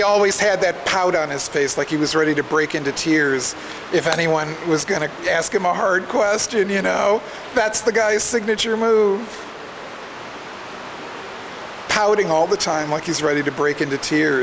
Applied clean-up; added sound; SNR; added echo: none; Shatter; 14 dB; none.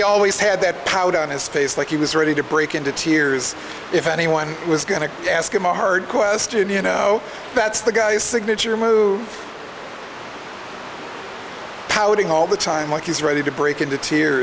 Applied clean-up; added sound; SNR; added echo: none; none; none; none.